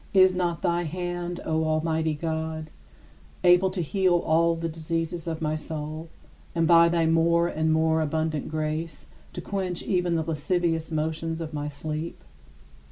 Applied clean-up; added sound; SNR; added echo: none; none; none; none.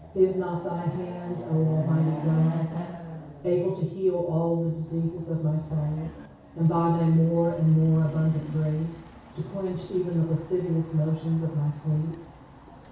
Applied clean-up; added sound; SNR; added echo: none; Chatter / Car passing by / Motorcycle / Traffic noise, roadway noise / Accelerating, revving, vroom; 14 dB; reverberation time 0.6 s.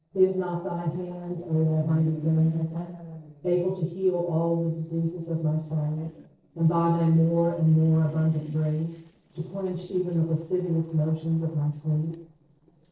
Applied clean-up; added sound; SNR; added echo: neural separator model SepFormer DNS4.